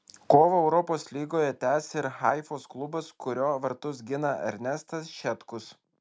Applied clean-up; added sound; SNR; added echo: none; none; none; none.